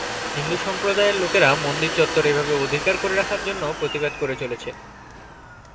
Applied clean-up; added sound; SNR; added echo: none; Domestic sounds, home sounds; 6 dB; reverberation time 1.0 s.